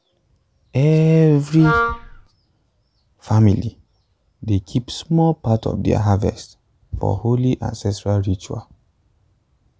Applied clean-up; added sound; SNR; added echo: none; Wind instrument, woodwind instrument; 2 dB; none.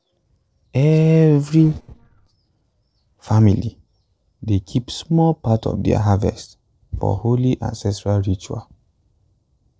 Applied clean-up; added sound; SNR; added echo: neural separator model SepFormer DNS4.